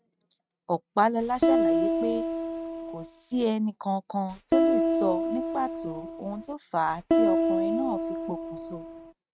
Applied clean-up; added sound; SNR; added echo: neural mask model RNNoise.